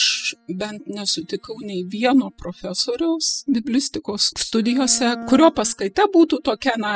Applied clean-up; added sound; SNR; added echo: classical method spectral subtraction.